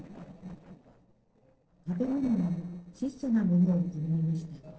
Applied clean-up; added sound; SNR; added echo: neural separator model SepFormer DNS4.